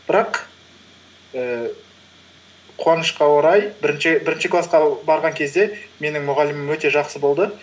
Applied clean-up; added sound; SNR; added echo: none; none; none; none.